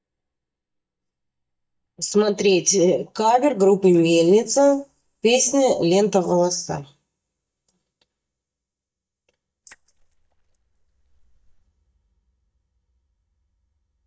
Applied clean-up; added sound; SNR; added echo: neural mask model DeepFilterNet 3.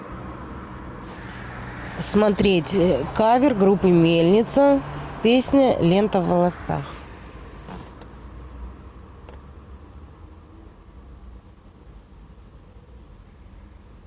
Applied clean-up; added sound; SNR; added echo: none; none; none; none.